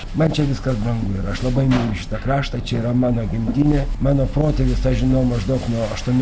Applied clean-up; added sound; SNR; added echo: none; none; none; none.